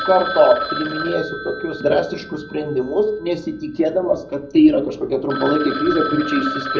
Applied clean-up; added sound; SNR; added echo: none; Telephone; 9 dB; reverberation time 0.5 s.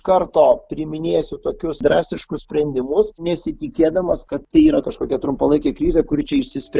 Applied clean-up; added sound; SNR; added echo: none; none; none; none.